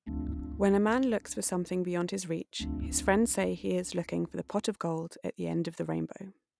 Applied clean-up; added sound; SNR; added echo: none; Organ; 10 dB; none.